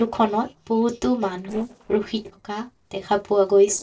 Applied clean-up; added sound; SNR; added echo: neural separator model SepFormer DNS4.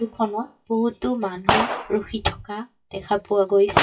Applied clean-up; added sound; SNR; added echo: classical method WPE with log-MMSE.